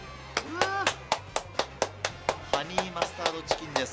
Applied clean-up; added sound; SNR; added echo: none; Clapping; -4 dB; none.